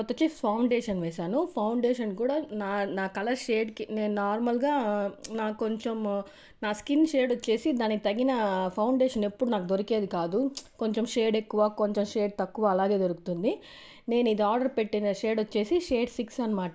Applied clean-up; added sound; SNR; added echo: none; none; none; none.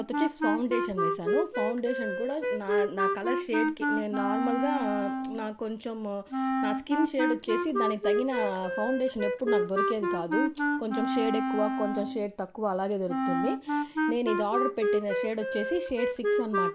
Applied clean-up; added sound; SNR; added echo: none; Wind instrument, woodwind instrument; -2 dB; none.